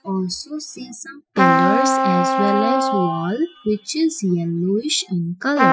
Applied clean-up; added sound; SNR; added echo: classical method Wiener filter.